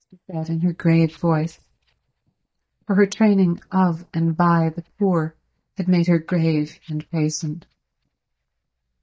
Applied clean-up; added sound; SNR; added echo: neural mask model DeepFilterNet 3.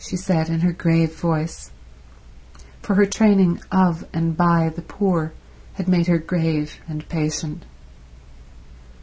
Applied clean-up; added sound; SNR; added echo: none; none; none; none.